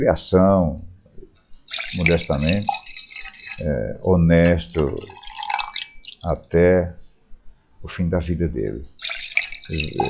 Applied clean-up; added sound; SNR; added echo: classical method log-MMSE.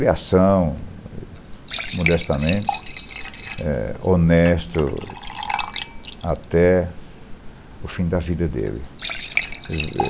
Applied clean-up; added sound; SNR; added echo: none; Fill (with liquid) / Trickle, dribble / Glass; 8 dB; none.